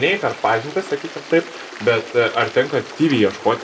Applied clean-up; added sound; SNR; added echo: none; Stream; 15 dB; reverberation time 0.3 s.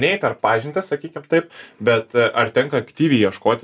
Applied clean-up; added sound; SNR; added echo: none; none; none; none.